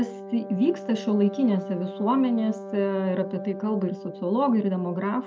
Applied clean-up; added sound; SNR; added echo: none; Wind instrument, woodwind instrument; 12 dB; none.